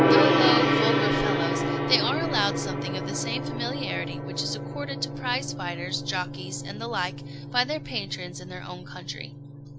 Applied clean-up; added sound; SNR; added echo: none; Gong; -4 dB; none.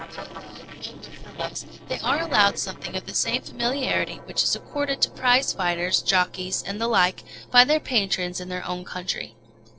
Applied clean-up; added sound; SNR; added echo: neural separator model SepFormer DNS4.